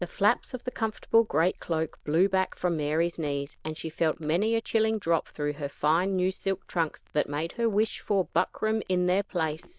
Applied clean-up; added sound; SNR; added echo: neural diffusion model UNIVERSE++.